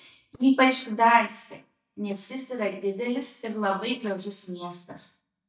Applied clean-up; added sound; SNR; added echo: neural mask model DeepFilterNet 3.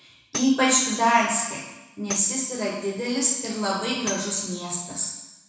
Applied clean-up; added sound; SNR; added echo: none; Tambourine; 14 dB; reverberation time 1.0 s.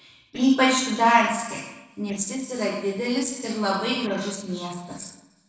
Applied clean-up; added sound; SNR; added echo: neural separator model SepFormer DNS4.